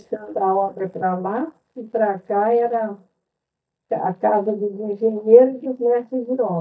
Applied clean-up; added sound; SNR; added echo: neural mask model DeepFilterNet 3.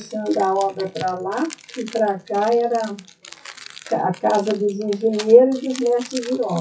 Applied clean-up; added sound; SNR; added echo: classical method WPE with log-MMSE.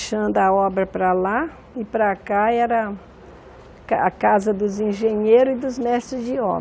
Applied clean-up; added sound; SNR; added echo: none; none; none; none.